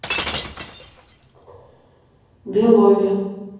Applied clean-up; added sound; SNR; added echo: none; Shatter; 8 dB; reverberation time 1.3 s.